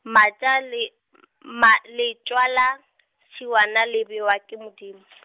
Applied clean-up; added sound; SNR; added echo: none; none; none; none.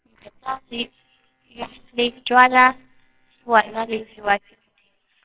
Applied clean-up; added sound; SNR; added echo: neural separator model SepFormer WHAMR!.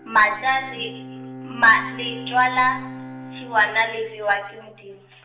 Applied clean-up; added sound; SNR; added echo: none; Bowed string instrument; 15 dB; reverberation time 0.9 s.